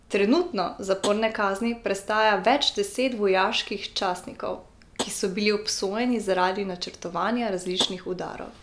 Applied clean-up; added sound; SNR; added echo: none; Tap; 14 dB; none.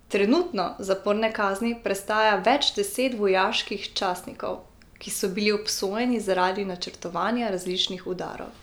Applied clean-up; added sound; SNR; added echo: none; none; none; none.